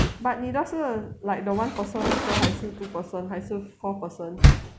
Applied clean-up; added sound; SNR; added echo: none; Door; -3 dB; none.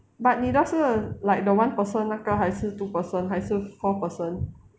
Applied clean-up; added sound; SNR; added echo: none; none; none; none.